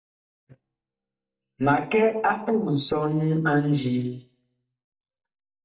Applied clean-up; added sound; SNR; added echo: neural mask model DeepFilterNet 3.